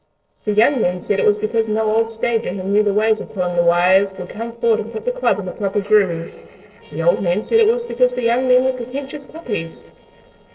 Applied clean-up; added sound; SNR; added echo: neural separator model SepFormer DNS4.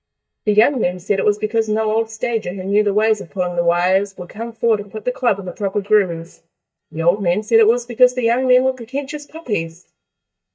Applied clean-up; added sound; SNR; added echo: neural mask model DeepFilterNet 3.